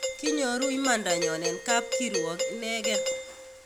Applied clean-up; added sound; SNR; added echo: none; Doorbell; 1 dB; none.